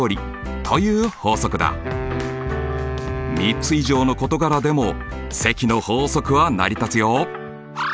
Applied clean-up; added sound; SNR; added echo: none; Wind instrument, woodwind instrument; 9 dB; none.